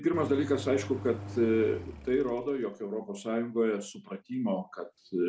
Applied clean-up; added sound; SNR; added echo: none; Engine; 12 dB; none.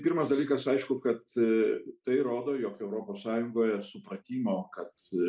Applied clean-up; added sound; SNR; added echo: neural mask model Resemble Enhance denoiser.